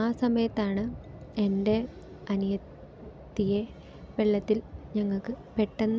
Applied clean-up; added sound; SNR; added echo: none; none; none; none.